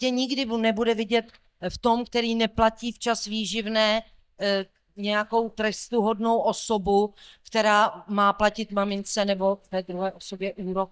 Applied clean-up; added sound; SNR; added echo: neural mask model DeepFilterNet 3.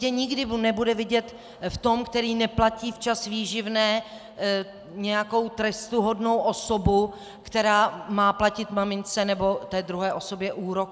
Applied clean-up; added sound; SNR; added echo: none; none; none; none.